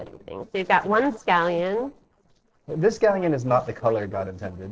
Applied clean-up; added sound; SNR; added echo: neural separator model SepFormer DNS4.